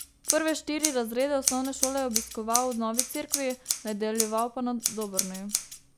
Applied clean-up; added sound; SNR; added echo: none; Scissors; 3 dB; none.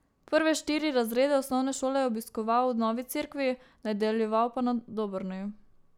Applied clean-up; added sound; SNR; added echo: none; none; none; none.